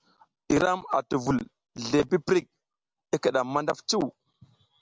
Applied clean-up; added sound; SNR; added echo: none; none; none; none.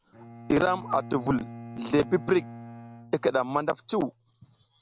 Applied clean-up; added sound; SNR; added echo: none; Bowed string instrument; 15 dB; none.